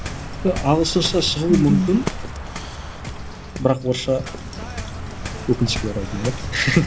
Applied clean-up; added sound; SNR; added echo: none; Waves, surf; 8 dB; none.